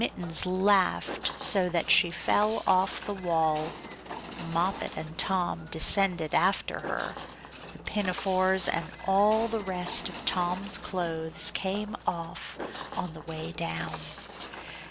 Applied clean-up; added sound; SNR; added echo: none; Walk, footsteps; 12 dB; none.